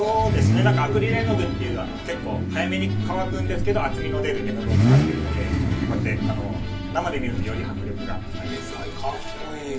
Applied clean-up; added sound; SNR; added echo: none; Idling / Accelerating, revving, vroom / Car; -4 dB; reverberation time 0.3 s.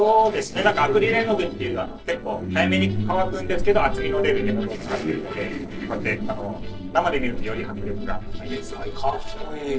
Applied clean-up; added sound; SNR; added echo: neural separator model SepFormer DNS4.